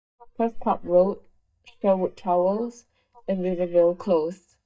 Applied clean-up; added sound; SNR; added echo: neural mask model DeepFilterNet 3.